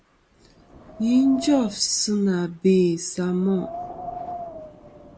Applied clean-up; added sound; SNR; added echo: none; Wind; 15 dB; none.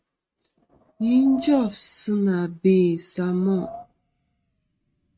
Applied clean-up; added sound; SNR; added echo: neural mask model RNNoise.